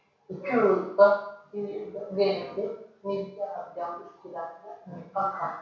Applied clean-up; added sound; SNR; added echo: none; none; none; reverberation time 0.6 s.